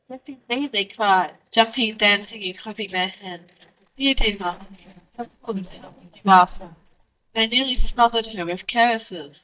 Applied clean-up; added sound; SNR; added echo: neural mask model DeepFilterNet 3.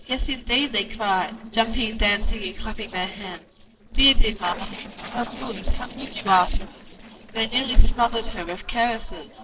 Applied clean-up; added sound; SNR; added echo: neural separator model SepFormer DNS4.